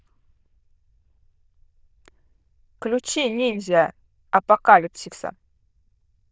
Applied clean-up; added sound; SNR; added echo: neural diffusion model UNIVERSE++.